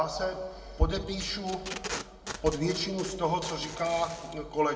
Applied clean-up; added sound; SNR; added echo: none; Packing tape, duct tape; 11 dB; reverberation time 1.1 s.